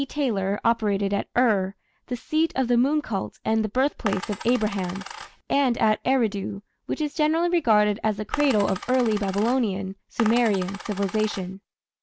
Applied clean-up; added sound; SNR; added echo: none; Coin (dropping); 12 dB; none.